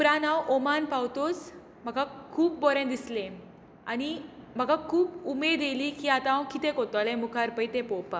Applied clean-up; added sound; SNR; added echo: none; none; none; none.